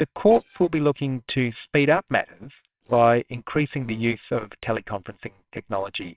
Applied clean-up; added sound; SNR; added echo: neural separator model SepFormer WHAMR!.